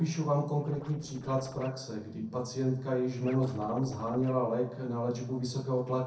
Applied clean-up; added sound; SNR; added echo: neural separator model SepFormer DNS4.